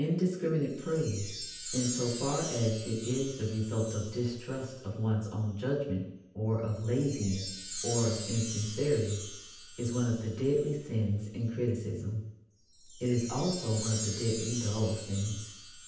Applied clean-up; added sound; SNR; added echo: none; Chime; 11 dB; reverberation time 0.9 s.